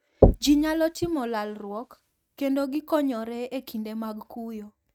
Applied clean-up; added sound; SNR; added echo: neural mask model RNNoise.